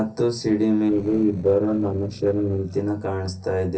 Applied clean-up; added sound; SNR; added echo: neural separator model SepFormer DNS4.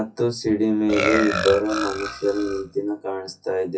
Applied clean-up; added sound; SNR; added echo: classical method WPE with log-MMSE.